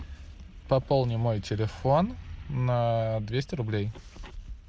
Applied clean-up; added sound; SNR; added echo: none; none; none; none.